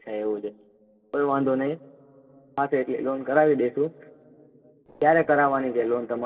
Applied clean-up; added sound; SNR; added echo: neural separator model SepFormer DNS4.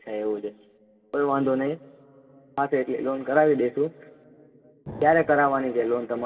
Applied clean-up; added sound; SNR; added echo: none; Explosion; 19 dB; reverberation time 2.3 s.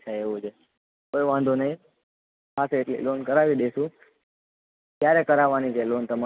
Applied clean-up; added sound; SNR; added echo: none; none; none; none.